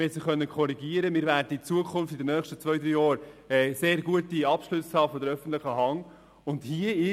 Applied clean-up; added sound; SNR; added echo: none; none; none; none.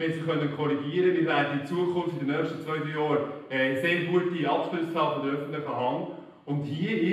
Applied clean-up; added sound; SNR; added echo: none; none; none; reverberation time 0.9 s.